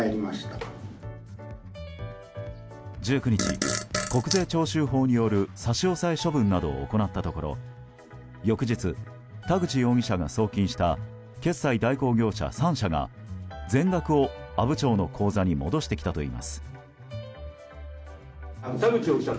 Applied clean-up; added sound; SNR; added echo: none; Fart; 4 dB; none.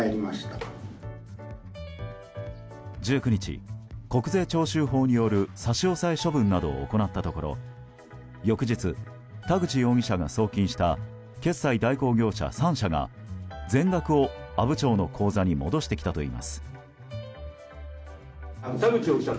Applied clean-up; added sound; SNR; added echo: none; none; none; none.